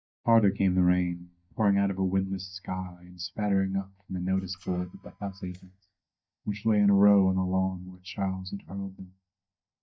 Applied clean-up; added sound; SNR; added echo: neural mask model DeepFilterNet 3.